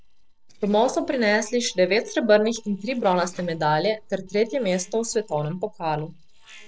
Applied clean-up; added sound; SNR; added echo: neural separator model SepFormer DNS4.